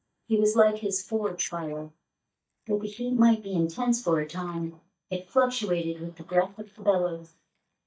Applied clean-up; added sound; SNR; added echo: neural mask model DeepFilterNet 3.